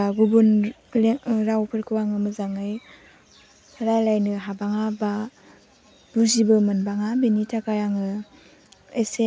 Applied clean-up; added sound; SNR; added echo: none; none; none; none.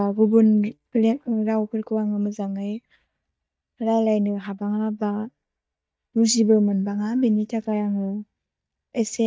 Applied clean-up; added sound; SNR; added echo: neural mask model DeepFilterNet 3.